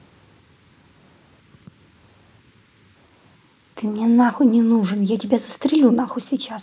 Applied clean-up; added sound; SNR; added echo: neural mask model Resemble Enhance denoiser.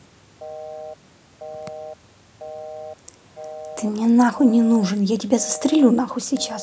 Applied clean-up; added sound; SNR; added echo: none; Telephone; 15 dB; none.